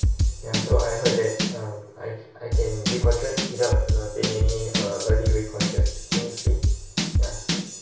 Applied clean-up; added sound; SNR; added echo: none; Drum / Drum kit; -5 dB; reverberation time 0.6 s.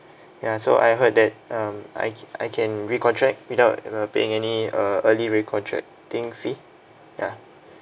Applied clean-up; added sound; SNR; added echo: none; none; none; none.